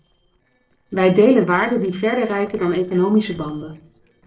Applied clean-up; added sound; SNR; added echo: neural separator model SepFormer DNS4.